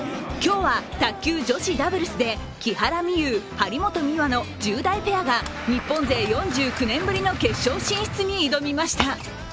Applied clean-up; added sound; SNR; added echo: none; none; none; none.